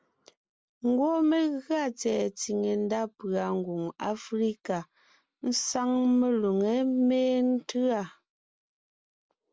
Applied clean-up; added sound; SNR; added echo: none; none; none; none.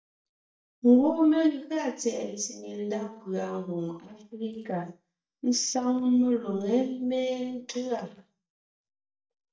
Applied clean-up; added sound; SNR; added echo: neural mask model DeepFilterNet 3.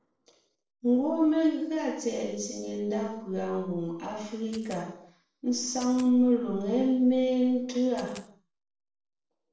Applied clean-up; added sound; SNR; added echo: neural separator model SepFormer DNS4.